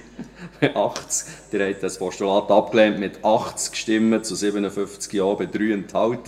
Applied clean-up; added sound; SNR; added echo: none; none; none; reverberation time 0.7 s.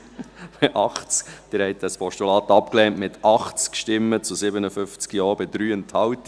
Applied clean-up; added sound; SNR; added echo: none; none; none; none.